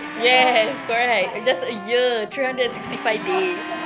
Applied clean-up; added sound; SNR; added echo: none; Domestic sounds, home sounds + Trumpet; 11 dB; none.